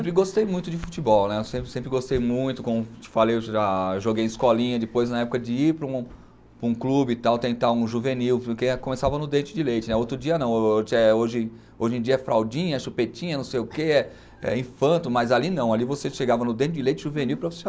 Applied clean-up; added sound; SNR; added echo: none; none; none; none.